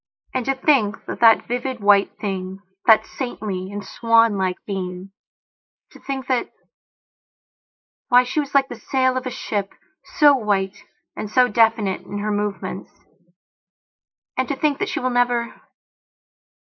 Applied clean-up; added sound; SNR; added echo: neural mask model Resemble Enhance denoiser.